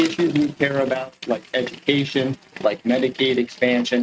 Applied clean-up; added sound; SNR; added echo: neural mask model RNNoise.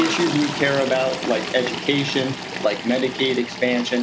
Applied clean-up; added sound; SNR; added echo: none; Toilet flush; 7 dB; none.